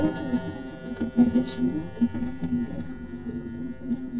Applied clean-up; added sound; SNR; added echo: neural mask model DeepFilterNet 3.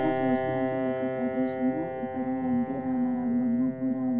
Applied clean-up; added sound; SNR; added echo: none; Piano; 3 dB; reverberation time 0.3 s.